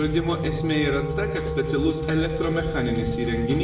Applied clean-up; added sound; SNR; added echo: none; Wind instrument, woodwind instrument; 5 dB; reverberation time 0.7 s.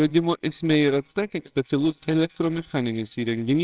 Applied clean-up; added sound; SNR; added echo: neural separator model SepFormer WHAMR!.